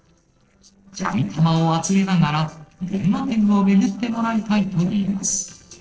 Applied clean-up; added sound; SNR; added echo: neural separator model SepFormer DNS4.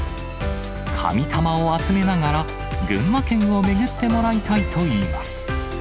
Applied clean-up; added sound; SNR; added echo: none; none; none; none.